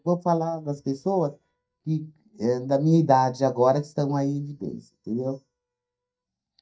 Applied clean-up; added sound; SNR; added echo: neural mask model DeepFilterNet 3.